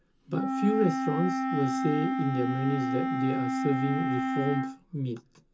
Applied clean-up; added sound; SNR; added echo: none; Wind instrument, woodwind instrument; 0 dB; reverberation time 0.2 s.